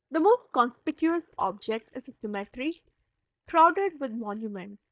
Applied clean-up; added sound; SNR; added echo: neural mask model DeepFilterNet 3.